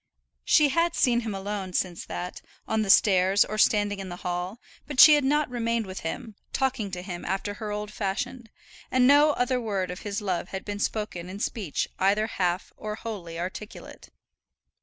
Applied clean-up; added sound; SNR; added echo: none; none; none; none.